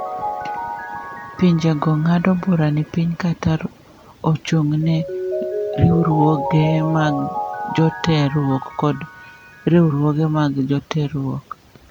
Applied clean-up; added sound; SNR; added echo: none; Mallet percussion; 10 dB; none.